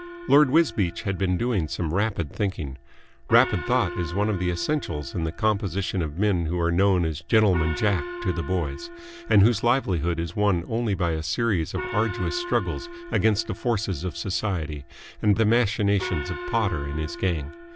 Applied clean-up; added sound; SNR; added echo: none; Gong; 14 dB; none.